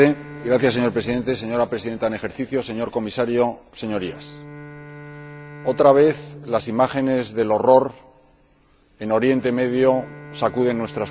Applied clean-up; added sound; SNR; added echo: none; Bowed string instrument; 19 dB; none.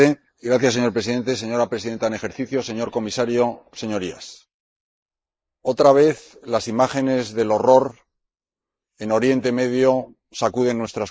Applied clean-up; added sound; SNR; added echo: neural mask model Resemble Enhance denoiser.